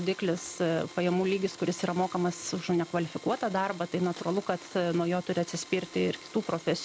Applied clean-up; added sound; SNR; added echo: none; Domestic sounds, home sounds; 18 dB; none.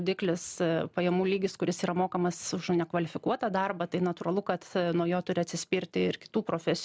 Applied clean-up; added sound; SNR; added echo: none; none; none; none.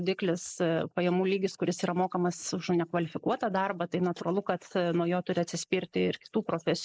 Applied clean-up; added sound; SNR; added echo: neural mask model Resemble Enhance denoiser.